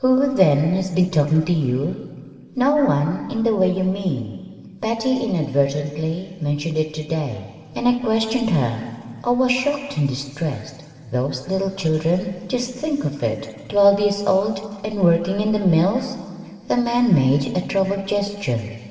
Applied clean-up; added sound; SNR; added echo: none; none; none; reverberation time 2.1 s.